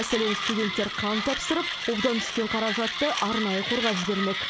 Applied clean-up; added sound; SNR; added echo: none; Mechanisms; 2 dB; none.